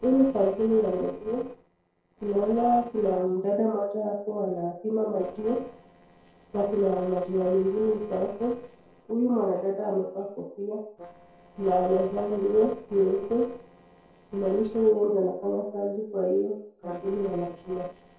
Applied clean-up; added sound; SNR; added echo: neural separator model SepFormer DNS4.